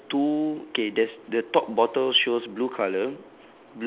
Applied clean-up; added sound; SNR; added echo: none; none; none; none.